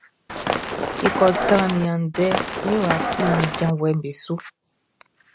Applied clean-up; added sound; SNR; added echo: none; Run; 1 dB; none.